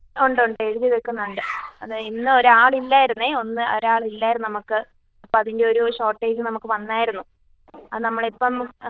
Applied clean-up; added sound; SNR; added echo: neural diffusion model UNIVERSE++.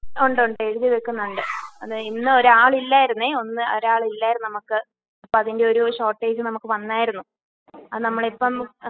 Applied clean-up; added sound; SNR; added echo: classical method spectral subtraction.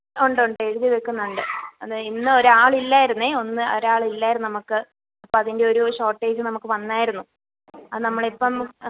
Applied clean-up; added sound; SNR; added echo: none; none; none; none.